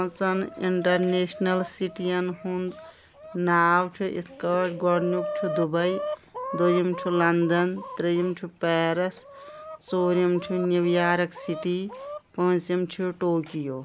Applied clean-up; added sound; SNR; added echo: none; Chicken, rooster; 12 dB; none.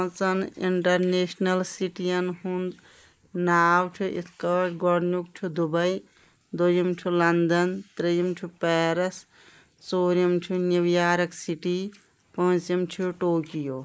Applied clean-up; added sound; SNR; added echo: neural mask model Resemble Enhance denoiser.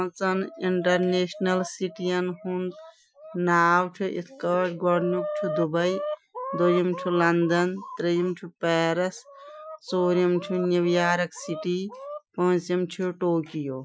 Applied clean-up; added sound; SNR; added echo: classical method Wiener filter.